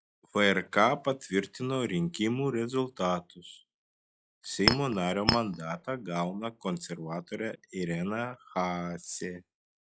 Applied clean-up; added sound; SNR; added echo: classical method log-MMSE.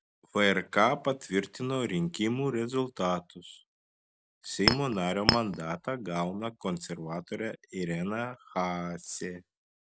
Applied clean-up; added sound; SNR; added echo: none; Chink, clink; -1 dB; none.